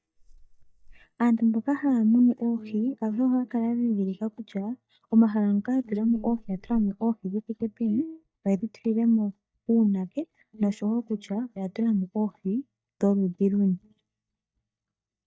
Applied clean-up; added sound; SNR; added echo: neural mask model DeepFilterNet 3.